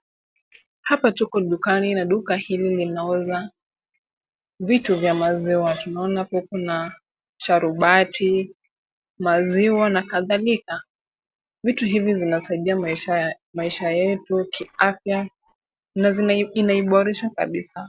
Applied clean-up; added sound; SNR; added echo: neural separator model SepFormer DNS4.